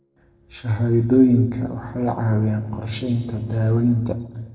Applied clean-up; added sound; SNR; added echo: neural separator model SepFormer DNS4.